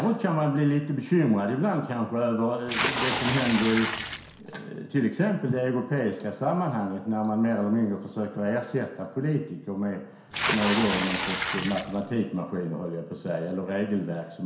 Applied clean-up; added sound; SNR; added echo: none; Water / Splash, splatter; 1 dB; reverberation time 0.7 s.